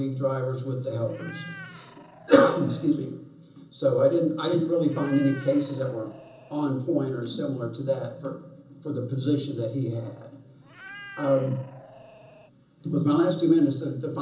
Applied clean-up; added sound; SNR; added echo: none; Meow; 20 dB; reverberation time 0.7 s.